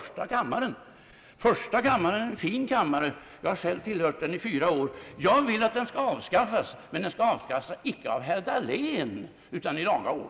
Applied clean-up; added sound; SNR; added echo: none; none; none; none.